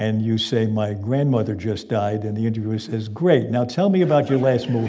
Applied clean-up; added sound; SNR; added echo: none; none; none; none.